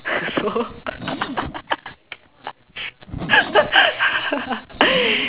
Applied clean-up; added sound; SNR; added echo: none; Zipper (clothing); 13 dB; none.